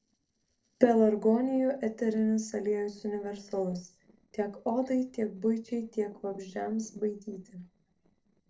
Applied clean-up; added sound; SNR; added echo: neural separator model SepFormer DNS4.